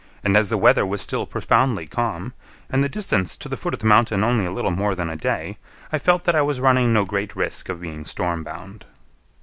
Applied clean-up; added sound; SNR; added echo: none; none; none; none.